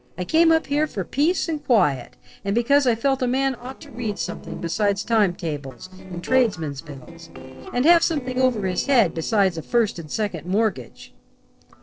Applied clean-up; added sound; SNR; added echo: neural separator model SepFormer DNS4.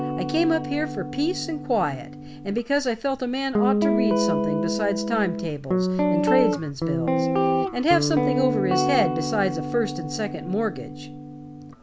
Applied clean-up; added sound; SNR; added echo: none; Guitar; -1 dB; none.